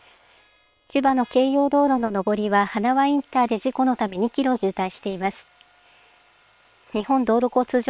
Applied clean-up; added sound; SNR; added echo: neural separator model SepFormer WHAM!.